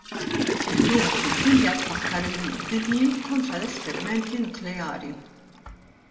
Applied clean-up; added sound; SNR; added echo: none; Toilet flush / Water; 2 dB; reverberation time 1.0 s.